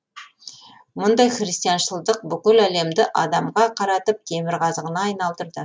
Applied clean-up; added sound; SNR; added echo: none; none; none; none.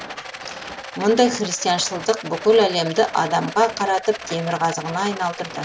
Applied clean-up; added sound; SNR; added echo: none; Rattle; 13 dB; none.